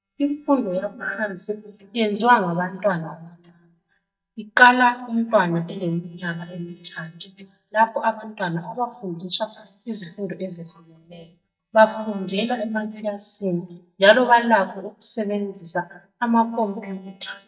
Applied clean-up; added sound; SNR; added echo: neural mask model DeepFilterNet 3.